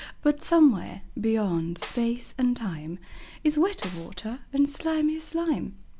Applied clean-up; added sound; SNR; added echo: none; Snare drum; 19 dB; none.